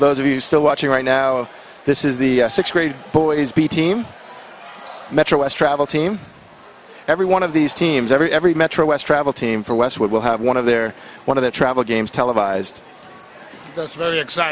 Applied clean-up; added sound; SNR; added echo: none; none; none; none.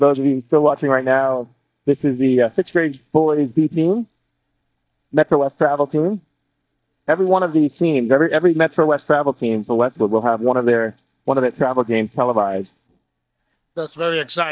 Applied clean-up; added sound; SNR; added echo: neural mask model DeepFilterNet 3.